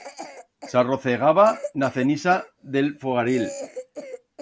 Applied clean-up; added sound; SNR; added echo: none; Cough; 15 dB; none.